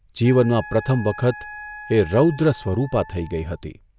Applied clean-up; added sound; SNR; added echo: none; Wind instrument, woodwind instrument; 18 dB; none.